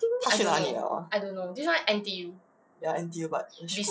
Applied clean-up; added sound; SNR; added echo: none; none; none; none.